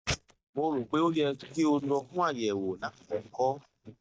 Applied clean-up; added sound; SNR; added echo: neural mask model DeepFilterNet 3.